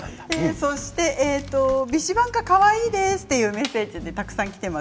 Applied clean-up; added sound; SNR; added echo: none; none; none; none.